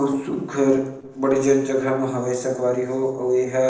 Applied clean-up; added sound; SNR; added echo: neural separator model SepFormer DNS4.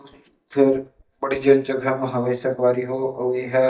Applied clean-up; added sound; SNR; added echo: neural mask model DeepFilterNet 3.